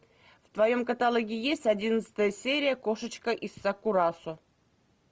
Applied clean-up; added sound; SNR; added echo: none; none; none; none.